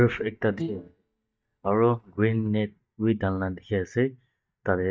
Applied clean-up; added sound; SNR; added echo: neural mask model DeepFilterNet 3.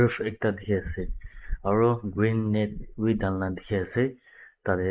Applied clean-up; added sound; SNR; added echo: neural mask model Resemble Enhance denoiser.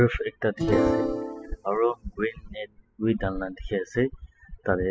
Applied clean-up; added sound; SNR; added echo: classical method spectral subtraction.